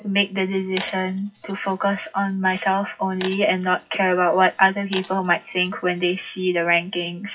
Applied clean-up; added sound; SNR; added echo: classical method WPE with log-MMSE.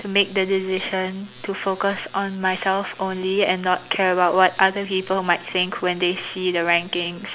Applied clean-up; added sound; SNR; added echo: none; none; none; none.